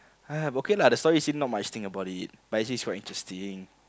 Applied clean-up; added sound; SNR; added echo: none; none; none; none.